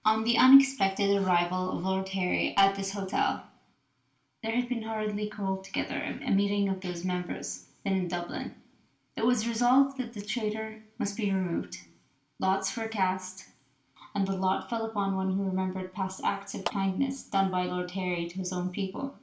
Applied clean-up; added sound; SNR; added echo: none; Clapping; 12 dB; reverberation time 0.3 s.